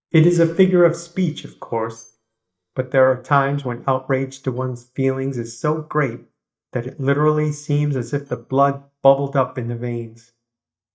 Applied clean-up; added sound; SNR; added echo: neural mask model DeepFilterNet 3.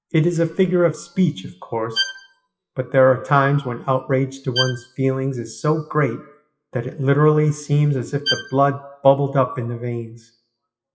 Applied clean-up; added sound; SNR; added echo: classical method WPE with log-MMSE.